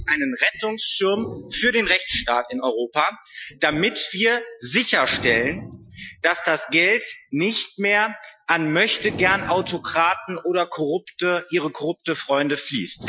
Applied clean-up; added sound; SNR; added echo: classical method Wiener filter.